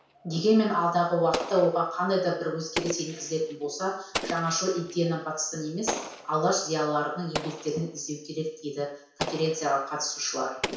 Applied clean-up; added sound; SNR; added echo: none; Explosion; 11 dB; reverberation time 0.6 s.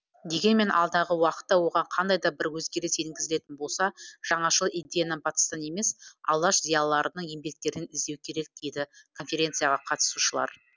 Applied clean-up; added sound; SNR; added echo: none; none; none; none.